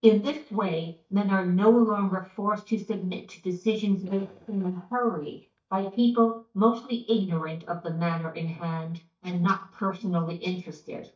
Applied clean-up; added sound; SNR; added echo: neural mask model DeepFilterNet 3.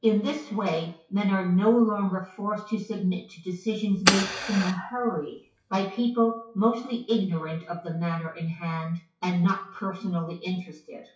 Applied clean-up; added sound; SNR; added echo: classical method WPE with log-MMSE.